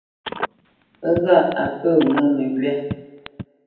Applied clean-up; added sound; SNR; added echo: none; Telephone; 11 dB; reverberation time 0.9 s.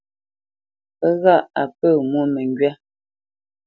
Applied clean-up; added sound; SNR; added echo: none; none; none; none.